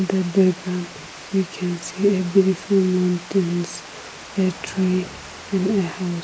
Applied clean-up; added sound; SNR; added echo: none; Water; 16 dB; none.